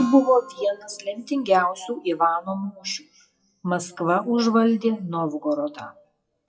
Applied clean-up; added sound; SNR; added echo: classical method WPE with log-MMSE.